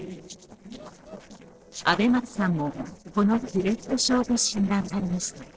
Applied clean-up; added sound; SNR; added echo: neural separator model SepFormer DNS4.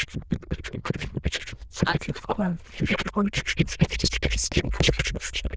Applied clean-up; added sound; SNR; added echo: neural diffusion model UNIVERSE++.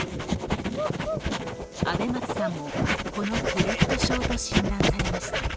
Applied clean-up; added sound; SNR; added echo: none; Writing; -5 dB; none.